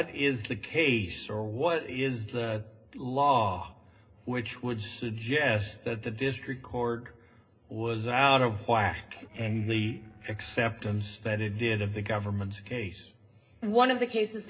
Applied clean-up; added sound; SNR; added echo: neural separator model SepFormer DNS4.